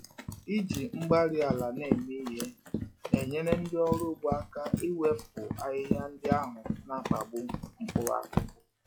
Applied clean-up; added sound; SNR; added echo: classical method log-MMSE.